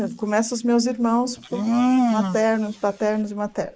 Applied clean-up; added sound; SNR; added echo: neural mask model Resemble Enhance denoiser.